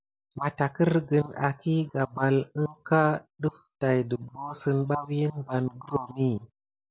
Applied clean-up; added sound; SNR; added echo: none; none; none; none.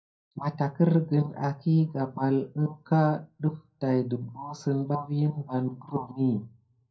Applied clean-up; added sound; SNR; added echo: none; none; none; reverberation time 0.3 s.